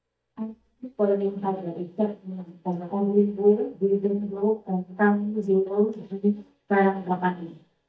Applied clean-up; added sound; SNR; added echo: neural mask model DeepFilterNet 3.